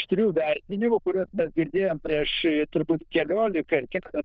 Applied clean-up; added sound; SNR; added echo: neural diffusion model UNIVERSE++.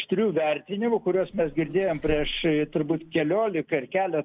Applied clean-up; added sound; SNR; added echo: none; Vehicle; 16 dB; none.